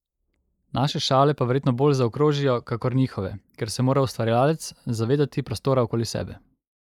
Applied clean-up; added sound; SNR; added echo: neural mask model Resemble Enhance denoiser.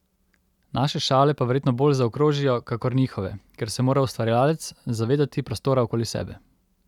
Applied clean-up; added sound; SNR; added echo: none; none; none; none.